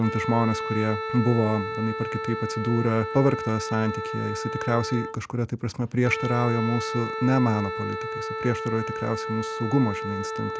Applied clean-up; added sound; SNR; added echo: none; Wind instrument, woodwind instrument; 6 dB; none.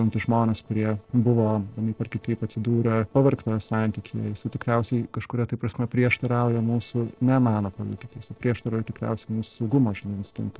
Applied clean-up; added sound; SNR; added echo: neural separator model SepFormer DNS4.